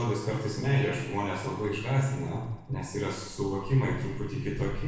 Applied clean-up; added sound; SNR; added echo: neural separator model SepFormer DNS4.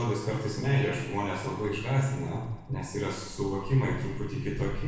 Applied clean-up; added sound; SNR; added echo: none; Bird vocalization, bird call, bird song; 12 dB; reverberation time 1.0 s.